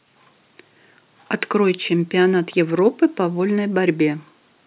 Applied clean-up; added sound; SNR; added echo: none; none; none; none.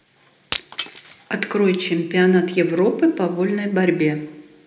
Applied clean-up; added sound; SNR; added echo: none; Shatter; 19 dB; reverberation time 0.8 s.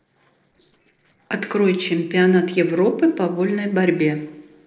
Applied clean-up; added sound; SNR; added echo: neural separator model SepFormer DNS4.